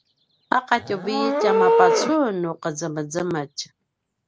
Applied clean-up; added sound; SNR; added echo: none; Livestock, farm animals, working animals; 0 dB; none.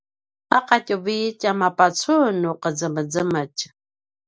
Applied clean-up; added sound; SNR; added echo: none; none; none; none.